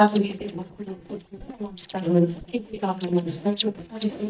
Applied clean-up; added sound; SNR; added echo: neural mask model DeepFilterNet 3.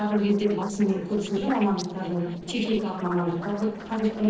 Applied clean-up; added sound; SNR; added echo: neural separator model SepFormer DNS4.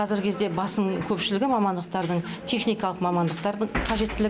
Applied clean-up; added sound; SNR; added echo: none; none; none; none.